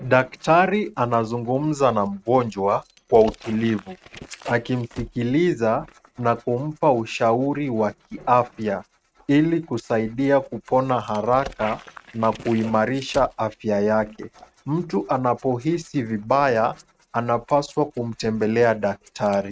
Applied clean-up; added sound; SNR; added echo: neural mask model RNNoise.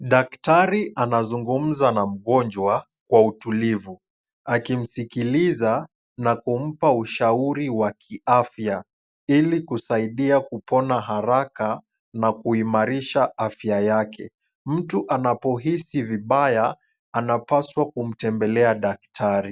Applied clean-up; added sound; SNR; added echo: none; none; none; none.